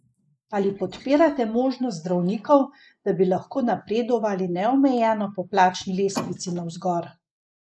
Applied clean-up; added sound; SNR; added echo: neural mask model Resemble Enhance denoiser.